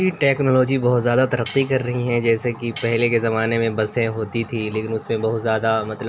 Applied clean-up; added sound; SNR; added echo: none; Cutlery, silverware; 13 dB; none.